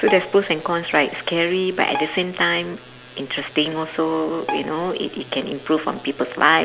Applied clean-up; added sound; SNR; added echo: none; Bowed string instrument; 14 dB; none.